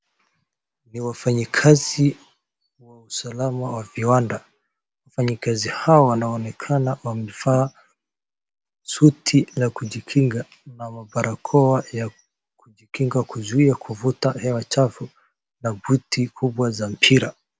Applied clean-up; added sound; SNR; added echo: none; none; none; none.